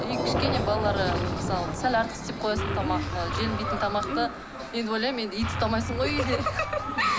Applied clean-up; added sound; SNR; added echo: none; Thunder / Rain + Engine; 3 dB; none.